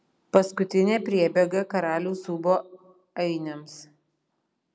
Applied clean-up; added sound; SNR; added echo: none; none; none; none.